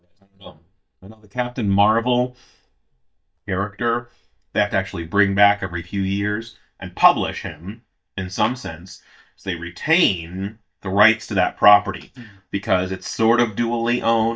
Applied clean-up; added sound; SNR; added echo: neural mask model DeepFilterNet 3.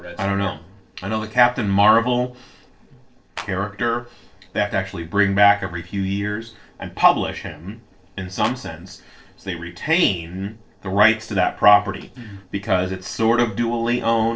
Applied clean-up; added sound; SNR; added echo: neural separator model SepFormer DNS4.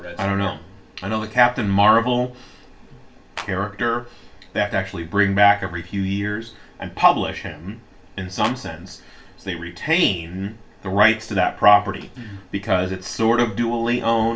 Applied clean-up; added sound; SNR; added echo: none; Clapping; 14 dB; reverberation time 0.2 s.